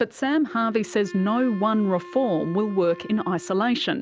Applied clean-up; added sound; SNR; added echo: none; Wind instrument, woodwind instrument; 18 dB; none.